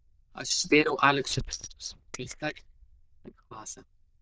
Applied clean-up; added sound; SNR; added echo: neural diffusion model UNIVERSE++.